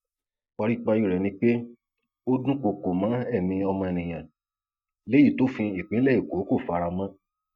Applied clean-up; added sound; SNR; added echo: neural mask model DeepFilterNet 3.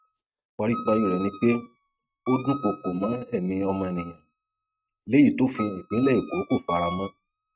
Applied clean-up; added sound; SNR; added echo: neural mask model RNNoise.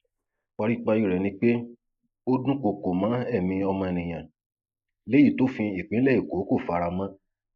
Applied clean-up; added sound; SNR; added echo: neural mask model Resemble Enhance denoiser.